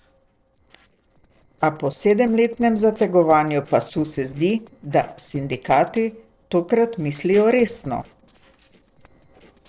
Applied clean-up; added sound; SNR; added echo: neural separator model SepFormer DNS4.